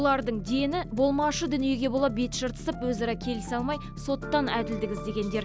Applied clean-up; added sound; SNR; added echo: none; none; none; none.